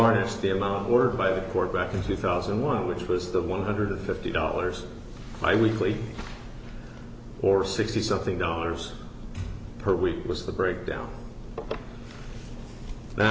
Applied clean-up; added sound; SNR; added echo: none; none; none; none.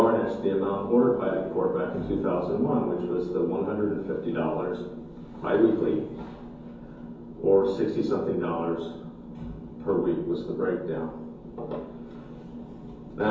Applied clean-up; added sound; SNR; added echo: none; none; none; reverberation time 0.6 s.